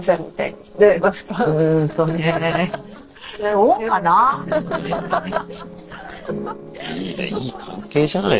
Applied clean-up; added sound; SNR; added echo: neural separator model SepFormer DNS4.